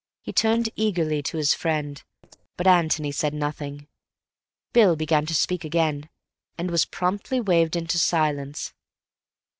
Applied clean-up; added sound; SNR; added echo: neural separator model SepFormer DNS4.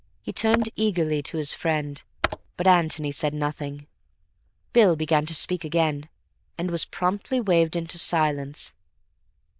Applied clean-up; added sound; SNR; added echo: neural diffusion model UNIVERSE++.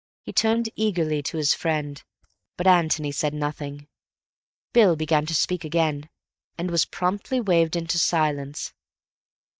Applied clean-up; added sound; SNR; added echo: neural mask model DeepFilterNet 3.